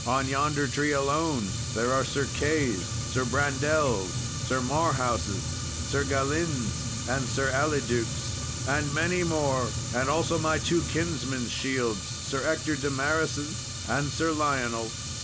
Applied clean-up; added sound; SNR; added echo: none; Fire; 4 dB; none.